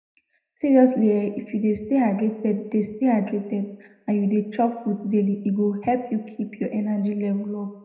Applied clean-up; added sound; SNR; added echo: none; none; none; reverberation time 0.7 s.